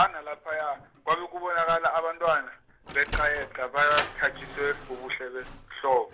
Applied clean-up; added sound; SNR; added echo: none; Sliding door; 13 dB; none.